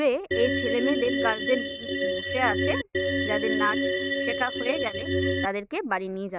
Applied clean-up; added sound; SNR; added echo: neural mask model RNNoise.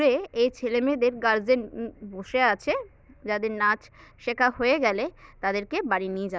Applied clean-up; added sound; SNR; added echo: none; none; none; none.